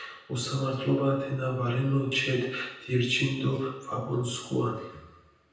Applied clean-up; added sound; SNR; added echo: none; none; none; reverberation time 0.9 s.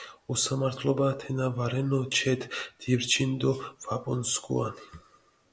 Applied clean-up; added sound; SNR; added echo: none; none; none; none.